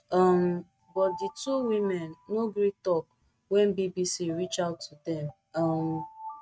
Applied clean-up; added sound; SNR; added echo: neural mask model RNNoise.